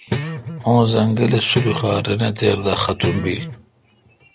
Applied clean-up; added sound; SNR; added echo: none; Guitar; 9 dB; none.